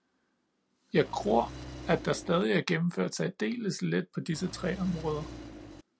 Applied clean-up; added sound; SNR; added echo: none; Engine; 12 dB; none.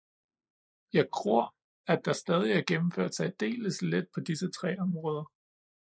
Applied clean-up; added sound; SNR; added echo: neural mask model Resemble Enhance denoiser.